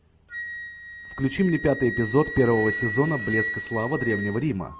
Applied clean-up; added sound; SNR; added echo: none; Wind instrument, woodwind instrument; 7 dB; none.